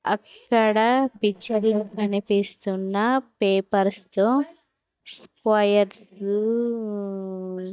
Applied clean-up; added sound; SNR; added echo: neural mask model DeepFilterNet 3.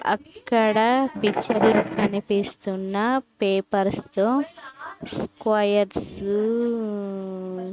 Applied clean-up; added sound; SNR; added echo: neural mask model RNNoise.